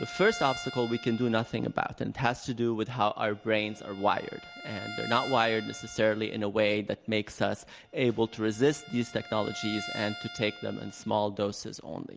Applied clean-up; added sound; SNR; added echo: none; Bowed string instrument; 15 dB; none.